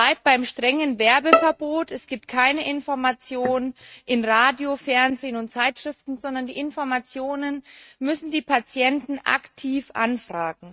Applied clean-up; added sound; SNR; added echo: neural mask model RNNoise.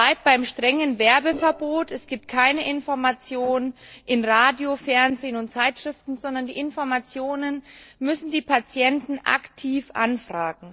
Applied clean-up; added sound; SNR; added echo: neural separator model SepFormer DNS4.